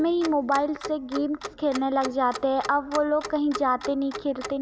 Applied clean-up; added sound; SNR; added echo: none; Clock; 13 dB; none.